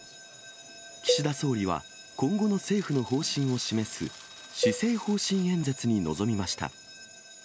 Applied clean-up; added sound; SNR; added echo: none; Cowbell; 6 dB; none.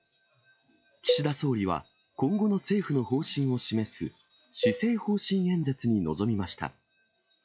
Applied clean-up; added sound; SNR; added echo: classical method log-MMSE.